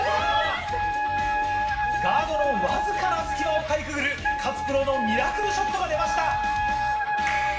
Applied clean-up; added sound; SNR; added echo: none; Wind instrument, woodwind instrument; -1 dB; reverberation time 0.7 s.